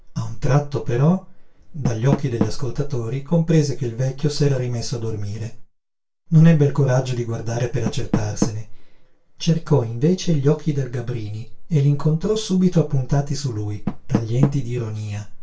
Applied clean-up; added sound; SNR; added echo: none; Door; 13 dB; reverberation time 0.2 s.